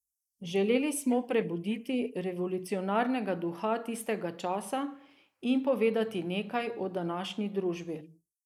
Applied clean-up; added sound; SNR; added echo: neural mask model Resemble Enhance denoiser.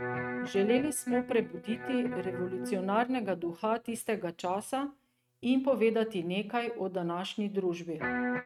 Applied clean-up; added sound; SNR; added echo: neural mask model RNNoise.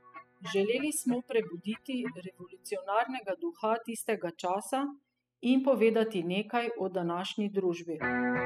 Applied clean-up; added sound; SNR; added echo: classical method spectral subtraction.